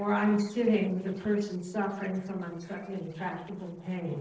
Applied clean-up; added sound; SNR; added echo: neural separator model SepFormer DNS4.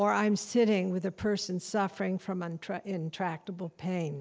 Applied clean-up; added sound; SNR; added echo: none; none; none; none.